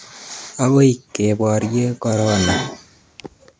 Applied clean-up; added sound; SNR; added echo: none; none; none; none.